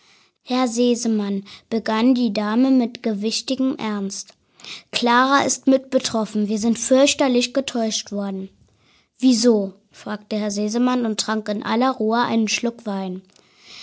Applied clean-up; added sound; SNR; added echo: none; none; none; none.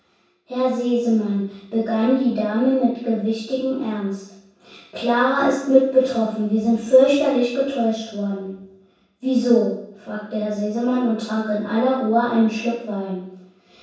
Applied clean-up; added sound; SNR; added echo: none; none; none; reverberation time 0.7 s.